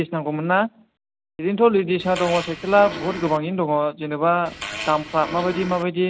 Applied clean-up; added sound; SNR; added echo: none; Fart; 11 dB; none.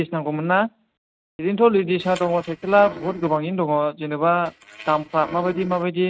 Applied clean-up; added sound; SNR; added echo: neural mask model RNNoise.